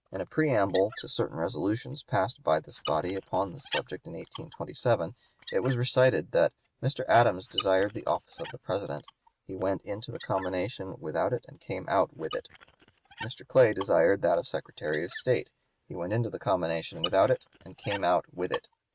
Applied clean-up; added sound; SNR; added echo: neural mask model RNNoise.